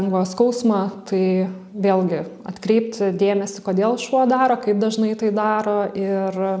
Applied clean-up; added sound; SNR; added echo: none; none; none; none.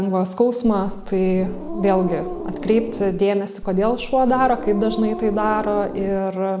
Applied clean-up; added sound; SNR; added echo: none; Growling; 9 dB; none.